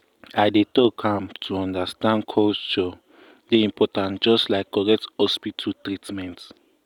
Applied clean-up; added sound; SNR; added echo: none; none; none; none.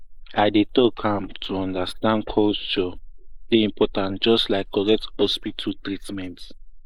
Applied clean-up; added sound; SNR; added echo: neural mask model Resemble Enhance denoiser.